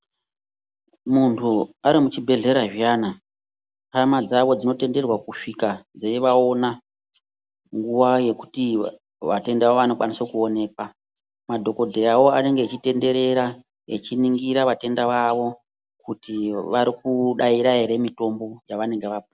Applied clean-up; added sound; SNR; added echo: none; none; none; none.